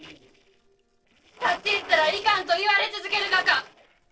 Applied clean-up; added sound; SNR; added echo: neural separator model SepFormer DNS4.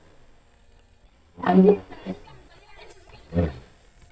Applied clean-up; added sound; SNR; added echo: neural mask model DeepFilterNet 3.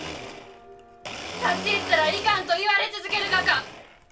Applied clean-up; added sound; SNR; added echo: none; Domestic sounds, home sounds; 10 dB; reverberation time 0.2 s.